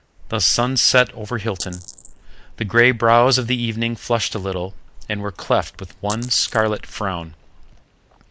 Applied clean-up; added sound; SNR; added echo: neural mask model Resemble Enhance denoiser.